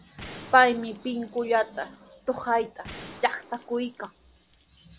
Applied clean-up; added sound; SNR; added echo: none; Gunshot, gunfire; 19 dB; none.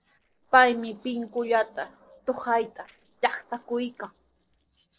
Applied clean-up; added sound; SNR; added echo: neural separator model SepFormer DNS4.